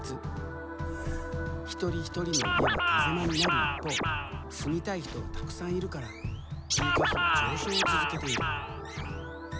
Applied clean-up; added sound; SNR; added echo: none; Scratching (performance technique); -4 dB; none.